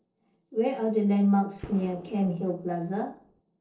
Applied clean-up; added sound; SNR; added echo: neural separator model SepFormer DNS4.